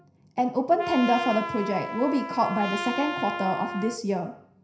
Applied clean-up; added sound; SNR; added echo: none; Trumpet; 8 dB; reverberation time 0.5 s.